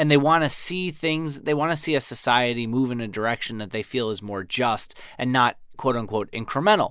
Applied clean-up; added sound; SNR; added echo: none; none; none; none.